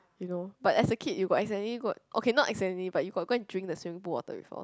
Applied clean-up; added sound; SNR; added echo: none; none; none; none.